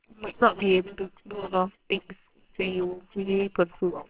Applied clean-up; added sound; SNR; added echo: neural separator model SepFormer WHAMR!.